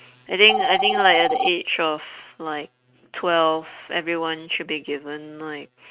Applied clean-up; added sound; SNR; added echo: neural mask model RNNoise.